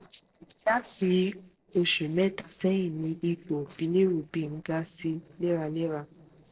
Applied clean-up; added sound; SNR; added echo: neural separator model SepFormer DNS4.